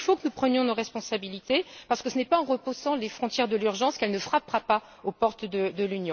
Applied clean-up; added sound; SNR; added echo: none; none; none; none.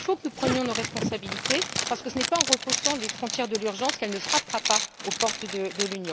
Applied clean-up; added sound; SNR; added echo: none; Zipper (clothing); 0 dB; none.